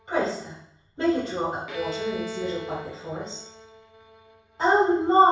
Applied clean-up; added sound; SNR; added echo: none; Bowed string instrument; 16 dB; reverberation time 0.7 s.